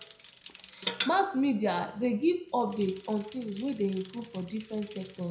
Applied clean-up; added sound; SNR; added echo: none; Bicycle; 12 dB; reverberation time 0.4 s.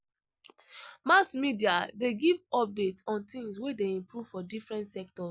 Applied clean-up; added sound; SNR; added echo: none; none; none; none.